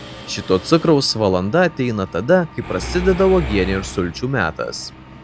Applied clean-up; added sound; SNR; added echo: none; Mechanisms; 13 dB; none.